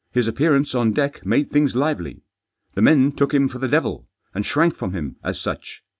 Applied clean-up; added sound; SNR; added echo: none; none; none; none.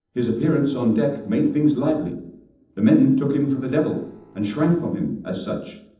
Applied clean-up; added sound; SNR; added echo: neural separator model SepFormer DNS4.